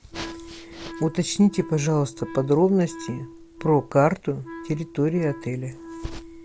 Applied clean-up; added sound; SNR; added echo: none; Wind instrument, woodwind instrument; 16 dB; none.